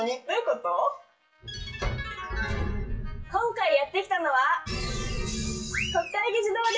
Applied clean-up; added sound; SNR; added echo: classical method WPE with log-MMSE.